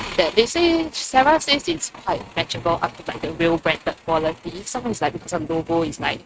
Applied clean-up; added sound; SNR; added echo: neural mask model RNNoise.